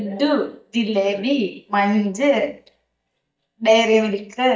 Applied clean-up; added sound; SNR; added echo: neural mask model DeepFilterNet 3.